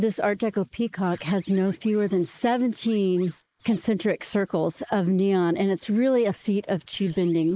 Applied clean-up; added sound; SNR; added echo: neural mask model Resemble Enhance denoiser.